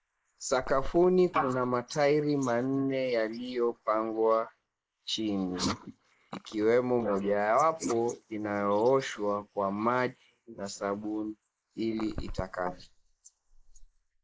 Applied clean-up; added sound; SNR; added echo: neural mask model Resemble Enhance denoiser.